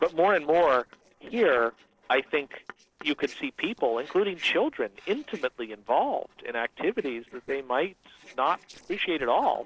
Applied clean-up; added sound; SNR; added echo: neural separator model SepFormer DNS4.